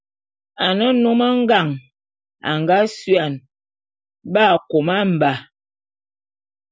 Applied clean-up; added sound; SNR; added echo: none; none; none; none.